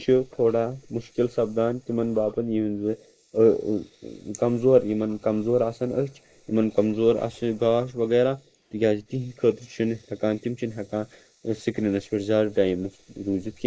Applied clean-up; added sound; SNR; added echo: neural mask model Resemble Enhance denoiser.